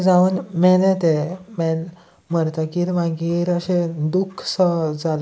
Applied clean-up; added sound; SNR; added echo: none; none; none; none.